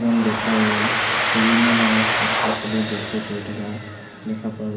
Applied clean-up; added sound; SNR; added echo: none; Domestic sounds, home sounds; 0 dB; reverberation time 2.7 s.